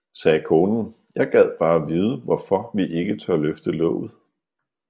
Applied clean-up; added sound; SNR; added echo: none; none; none; none.